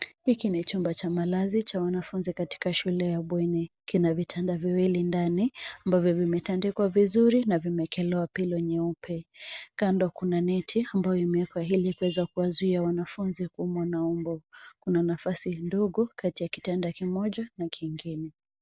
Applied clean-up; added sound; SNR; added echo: none; none; none; none.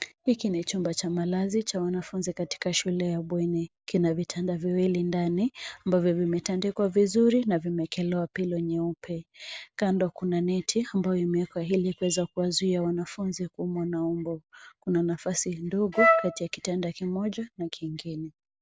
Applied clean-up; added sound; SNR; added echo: none; Wind instrument, woodwind instrument; -3 dB; none.